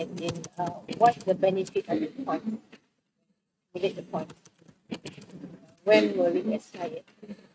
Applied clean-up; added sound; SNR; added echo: neural mask model RNNoise.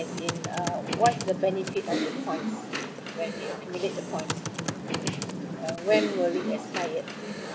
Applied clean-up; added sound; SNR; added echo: none; Computer keyboard; 2 dB; none.